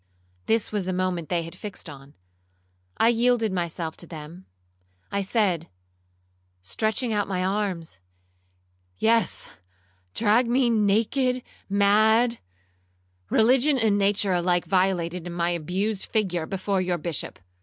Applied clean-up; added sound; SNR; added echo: none; none; none; none.